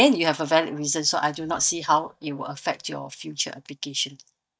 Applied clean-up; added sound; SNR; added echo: neural mask model DeepFilterNet 3.